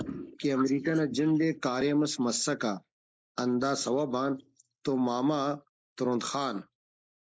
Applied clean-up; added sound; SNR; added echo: neural mask model Resemble Enhance denoiser.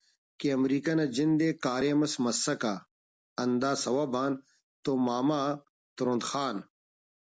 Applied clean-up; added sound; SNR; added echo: none; none; none; none.